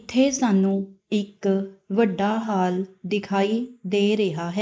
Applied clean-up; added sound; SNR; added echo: neural mask model Resemble Enhance denoiser.